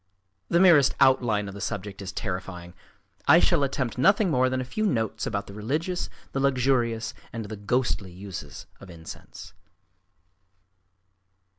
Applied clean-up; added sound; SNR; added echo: none; none; none; none.